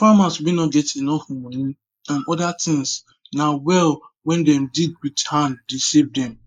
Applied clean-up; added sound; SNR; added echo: neural mask model Resemble Enhance denoiser.